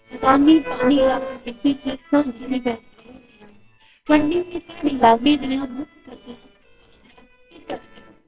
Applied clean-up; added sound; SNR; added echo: neural separator model SepFormer WHAMR!.